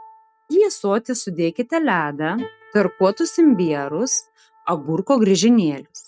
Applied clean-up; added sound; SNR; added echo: neural mask model RNNoise.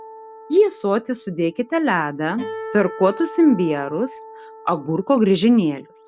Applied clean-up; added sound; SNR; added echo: none; Acoustic guitar; 17 dB; none.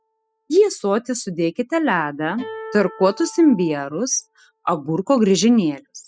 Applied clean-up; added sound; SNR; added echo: classical method spectral subtraction.